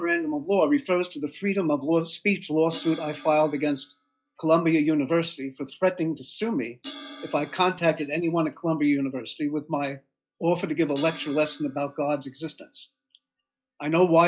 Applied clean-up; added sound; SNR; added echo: classical method log-MMSE.